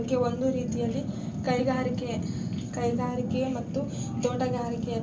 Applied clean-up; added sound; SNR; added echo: none; Fire; 1 dB; reverberation time 0.3 s.